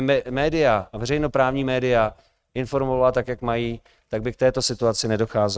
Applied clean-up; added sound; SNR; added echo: neural mask model RNNoise.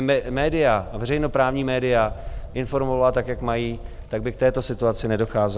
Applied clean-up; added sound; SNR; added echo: none; Livestock, farm animals, working animals; 12 dB; none.